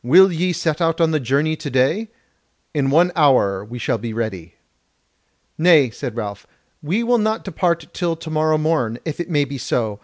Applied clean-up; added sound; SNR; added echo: none; none; none; none.